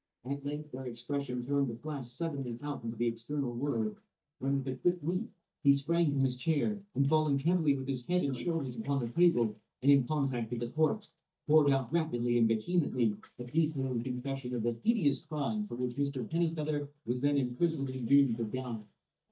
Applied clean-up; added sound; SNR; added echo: neural mask model DeepFilterNet 3.